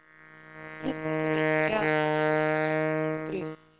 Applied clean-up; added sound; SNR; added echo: neural separator model SepFormer WHAM!.